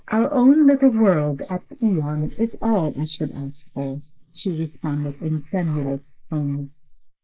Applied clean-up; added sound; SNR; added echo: neural mask model Resemble Enhance denoiser.